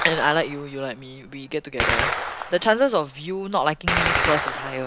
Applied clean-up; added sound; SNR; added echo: none; Gunshot, gunfire; 2 dB; none.